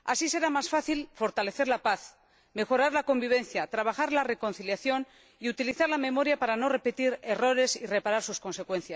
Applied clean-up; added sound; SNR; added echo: none; none; none; none.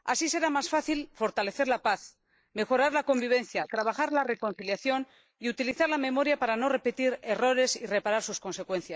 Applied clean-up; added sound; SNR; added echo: neural mask model Resemble Enhance denoiser.